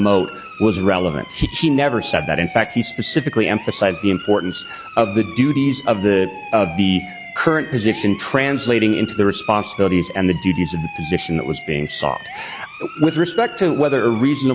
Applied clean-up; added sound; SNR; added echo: none; Siren; 15 dB; none.